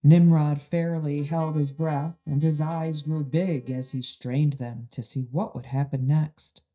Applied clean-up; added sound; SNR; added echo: neural mask model DeepFilterNet 3.